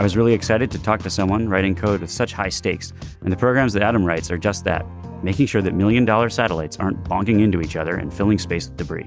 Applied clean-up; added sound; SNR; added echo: none; Bowed string instrument; 16 dB; none.